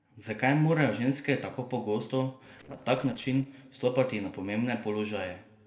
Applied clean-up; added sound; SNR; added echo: neural separator model SepFormer DNS4.